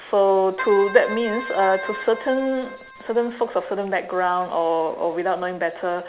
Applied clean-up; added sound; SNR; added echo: none; Keyboard (musical); 12 dB; none.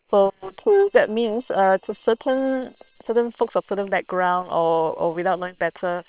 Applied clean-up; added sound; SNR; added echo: neural separator model SepFormer WHAM!.